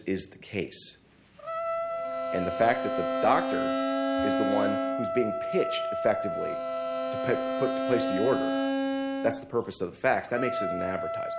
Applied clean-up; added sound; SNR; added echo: none; Bowed string instrument + Trumpet; 0 dB; none.